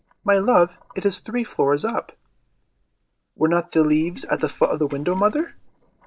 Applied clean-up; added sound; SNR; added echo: neural separator model SepFormer DNS4.